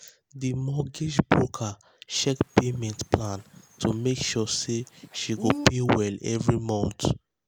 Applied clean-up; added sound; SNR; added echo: none; Bird; 14 dB; none.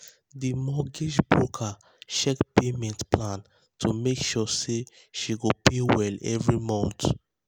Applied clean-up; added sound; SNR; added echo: none; none; none; none.